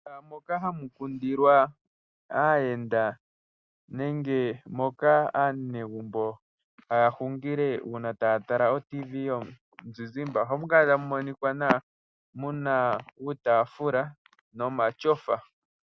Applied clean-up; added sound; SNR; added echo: none; none; none; none.